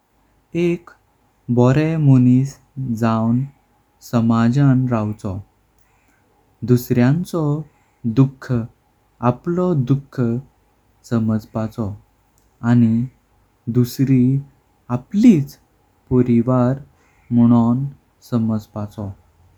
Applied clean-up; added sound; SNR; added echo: none; none; none; none.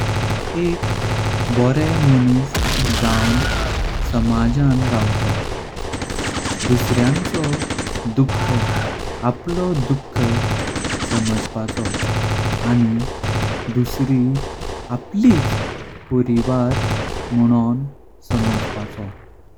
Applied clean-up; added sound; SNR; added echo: none; Gunshot, gunfire; 2 dB; none.